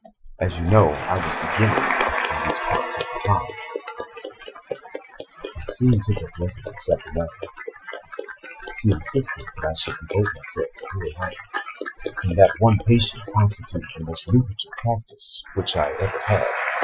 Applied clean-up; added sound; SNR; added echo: classical method Wiener filter.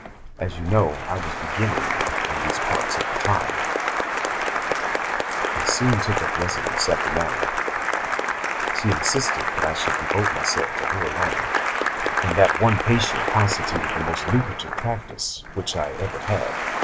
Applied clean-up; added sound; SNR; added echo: none; Applause; -1 dB; none.